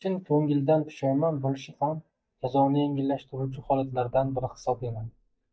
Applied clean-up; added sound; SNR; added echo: neural mask model DeepFilterNet 3.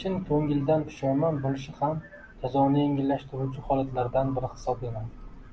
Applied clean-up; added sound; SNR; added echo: none; Thunder; 17 dB; none.